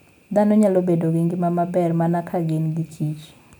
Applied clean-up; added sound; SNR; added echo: none; none; none; none.